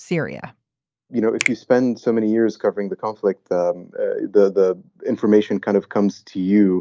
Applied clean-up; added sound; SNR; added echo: neural mask model Resemble Enhance denoiser.